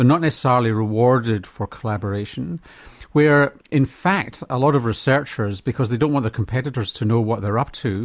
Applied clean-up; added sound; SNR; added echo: none; none; none; none.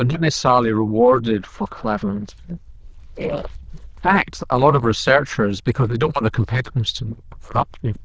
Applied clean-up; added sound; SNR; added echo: neural diffusion model UNIVERSE++.